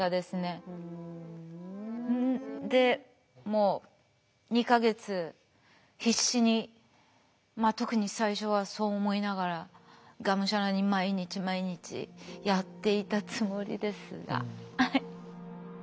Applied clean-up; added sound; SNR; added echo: none; Accordion; 19 dB; none.